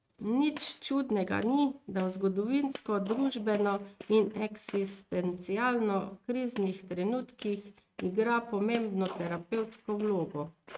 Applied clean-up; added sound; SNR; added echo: neural mask model RNNoise.